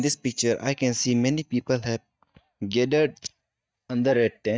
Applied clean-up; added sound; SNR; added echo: neural mask model DeepFilterNet 3.